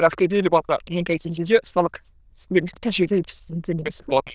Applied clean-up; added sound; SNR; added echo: neural diffusion model UNIVERSE++.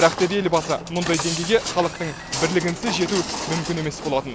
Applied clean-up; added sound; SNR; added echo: none; Walk, footsteps; 7 dB; none.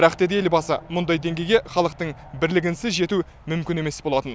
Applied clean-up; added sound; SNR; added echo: none; none; none; none.